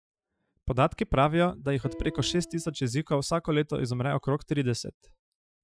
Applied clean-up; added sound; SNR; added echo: classical method Wiener filter.